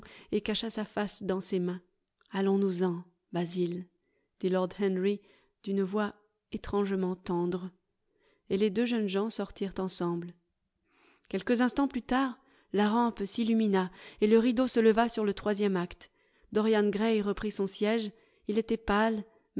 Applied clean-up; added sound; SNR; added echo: none; none; none; none.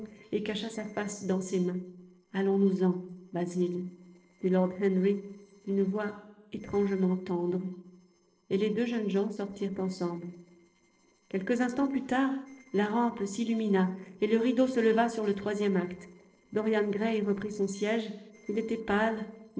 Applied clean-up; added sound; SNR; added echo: neural separator model SepFormer DNS4.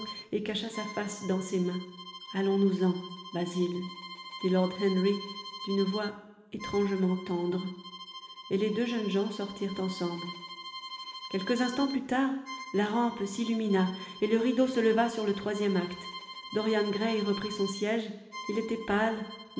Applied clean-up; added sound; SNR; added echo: none; Bowed string instrument; 14 dB; reverberation time 1.1 s.